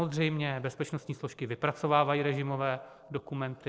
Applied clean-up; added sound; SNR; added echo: neural separator model SepFormer DNS4.